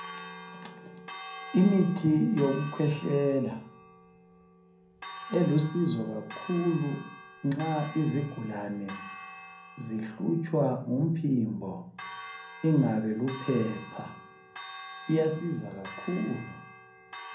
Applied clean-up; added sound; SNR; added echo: none; Church bell; 15 dB; reverberation time 0.5 s.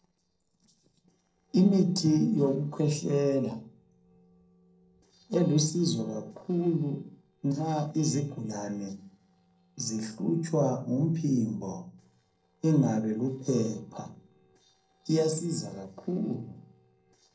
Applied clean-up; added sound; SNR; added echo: neural separator model SepFormer DNS4.